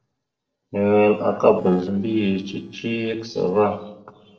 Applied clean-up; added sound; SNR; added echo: neural separator model SepFormer DNS4.